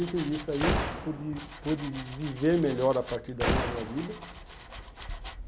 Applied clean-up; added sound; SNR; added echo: none; Domestic sounds, home sounds + Gunshot, gunfire; 4 dB; none.